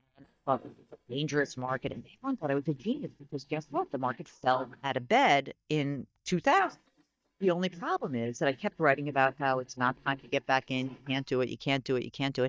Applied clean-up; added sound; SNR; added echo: neural mask model DeepFilterNet 3.